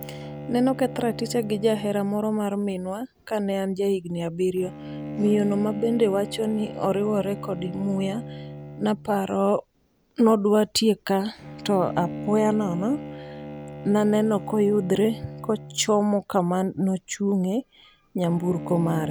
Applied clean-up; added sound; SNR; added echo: none; Bowed string instrument; 13 dB; none.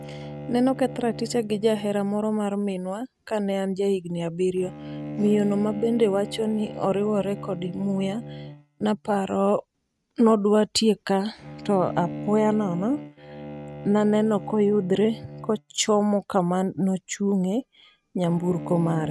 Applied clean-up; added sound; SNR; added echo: neural mask model RNNoise.